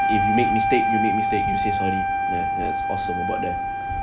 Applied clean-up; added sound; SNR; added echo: none; Wind instrument, woodwind instrument; -5 dB; none.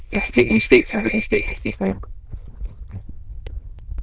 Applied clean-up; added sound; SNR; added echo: neural diffusion model UNIVERSE++.